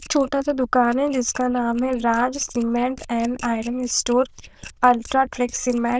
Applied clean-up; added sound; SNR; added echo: neural diffusion model UNIVERSE++.